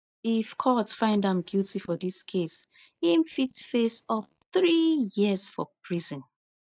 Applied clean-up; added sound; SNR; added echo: neural mask model DeepFilterNet 3.